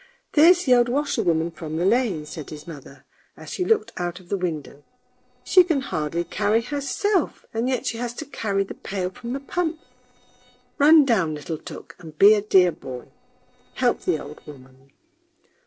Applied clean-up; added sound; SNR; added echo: neural separator model SepFormer DNS4.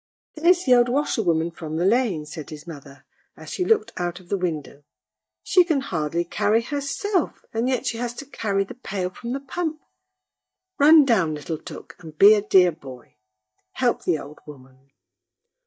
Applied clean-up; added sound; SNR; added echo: neural mask model DeepFilterNet 3.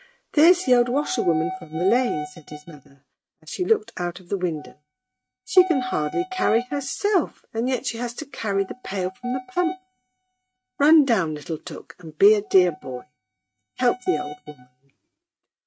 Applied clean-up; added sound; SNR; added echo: neural mask model RNNoise.